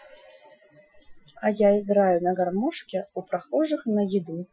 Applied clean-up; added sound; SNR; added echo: classical method Wiener filter.